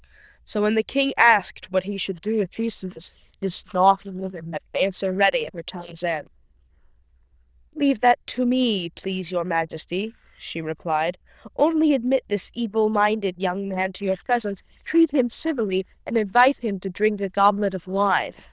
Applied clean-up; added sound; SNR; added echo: neural diffusion model UNIVERSE++.